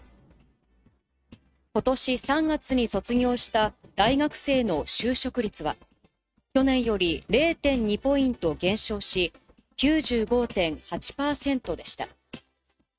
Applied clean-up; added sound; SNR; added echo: neural mask model RNNoise.